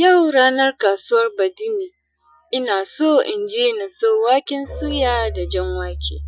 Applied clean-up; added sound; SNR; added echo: classical method Wiener filter.